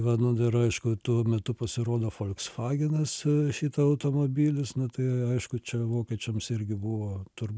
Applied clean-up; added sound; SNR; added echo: none; none; none; none.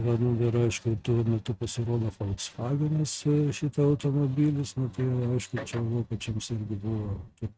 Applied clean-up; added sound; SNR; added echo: neural mask model RNNoise.